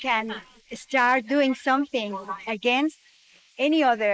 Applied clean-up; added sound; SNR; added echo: neural mask model Resemble Enhance denoiser.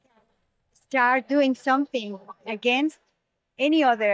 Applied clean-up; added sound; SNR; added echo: neural mask model DeepFilterNet 3.